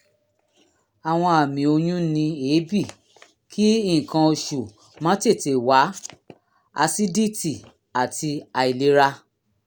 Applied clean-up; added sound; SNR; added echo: none; none; none; none.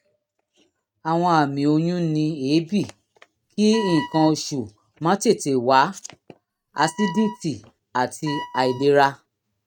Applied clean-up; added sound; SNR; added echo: neural mask model RNNoise.